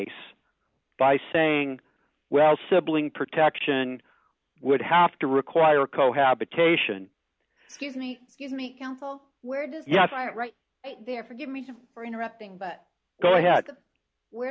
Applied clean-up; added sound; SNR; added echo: none; none; none; none.